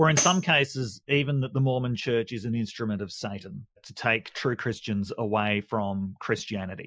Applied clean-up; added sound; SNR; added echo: classical method Wiener filter.